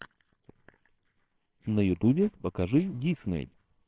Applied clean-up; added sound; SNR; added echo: neural separator model SepFormer WHAMR!.